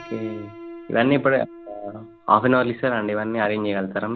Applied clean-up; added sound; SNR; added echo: none; Piano; 18 dB; none.